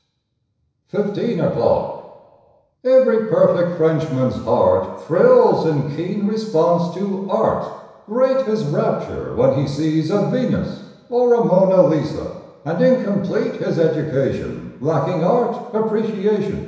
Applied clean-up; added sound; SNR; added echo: none; none; none; reverberation time 1.0 s.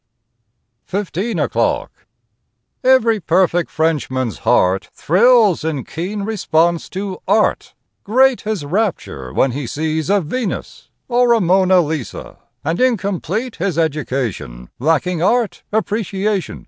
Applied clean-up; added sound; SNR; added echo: none; none; none; none.